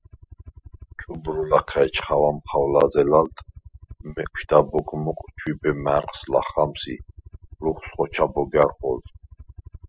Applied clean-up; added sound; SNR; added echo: classical method spectral subtraction.